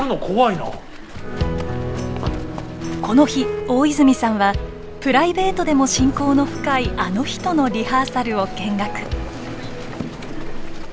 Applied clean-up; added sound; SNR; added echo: none; Livestock, farm animals, working animals; 11 dB; none.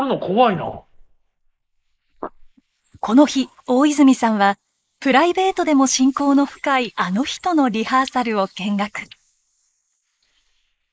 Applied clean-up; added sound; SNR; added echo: neural mask model Resemble Enhance denoiser.